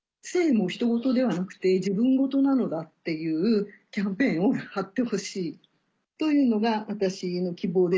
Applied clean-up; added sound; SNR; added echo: none; none; none; none.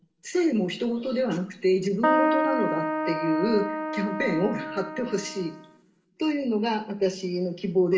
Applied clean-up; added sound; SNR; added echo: none; Keyboard (musical); 1 dB; reverberation time 0.5 s.